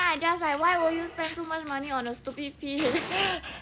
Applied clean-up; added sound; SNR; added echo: none; Squeak + Fire; 11 dB; none.